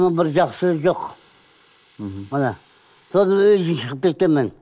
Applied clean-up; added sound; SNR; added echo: neural mask model Resemble Enhance denoiser.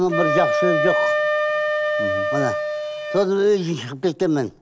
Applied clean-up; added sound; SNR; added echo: none; Wind instrument, woodwind instrument; 0 dB; none.